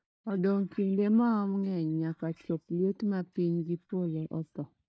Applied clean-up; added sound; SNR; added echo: neural mask model DeepFilterNet 3.